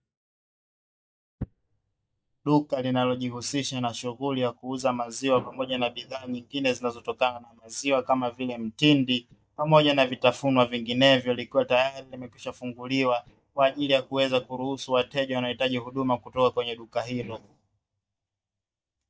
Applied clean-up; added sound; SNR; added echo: neural mask model DeepFilterNet 3.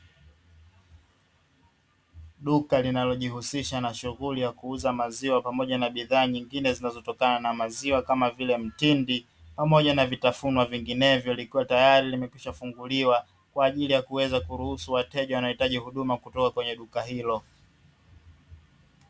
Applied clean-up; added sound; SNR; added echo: none; none; none; none.